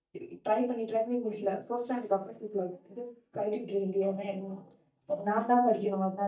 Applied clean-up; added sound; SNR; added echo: neural mask model DeepFilterNet 3.